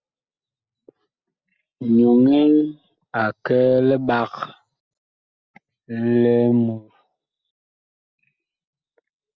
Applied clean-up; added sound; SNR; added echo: none; none; none; none.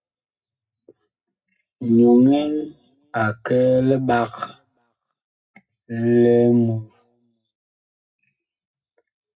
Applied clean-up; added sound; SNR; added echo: none; none; none; reverberation time 0.2 s.